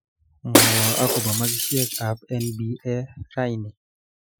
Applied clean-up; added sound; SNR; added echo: classical method Wiener filter.